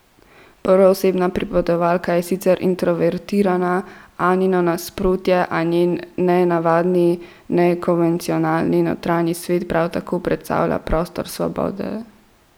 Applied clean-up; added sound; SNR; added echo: none; none; none; none.